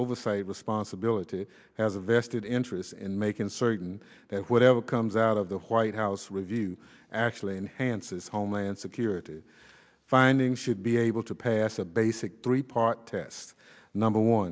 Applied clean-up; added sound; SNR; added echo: none; none; none; none.